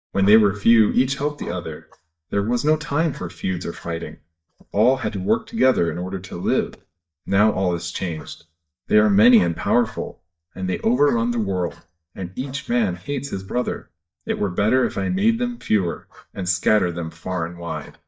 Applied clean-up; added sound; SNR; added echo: neural mask model DeepFilterNet 3.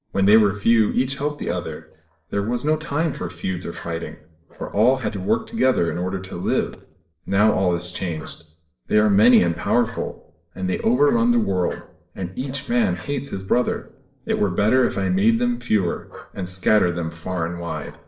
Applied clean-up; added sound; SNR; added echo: neural separator model SepFormer DNS4.